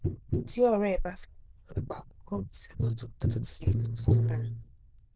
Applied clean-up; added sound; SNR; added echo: neural diffusion model UNIVERSE++.